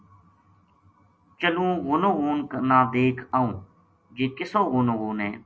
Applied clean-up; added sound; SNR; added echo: none; none; none; none.